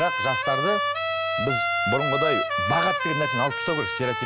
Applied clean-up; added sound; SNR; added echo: none; Trumpet; -2 dB; none.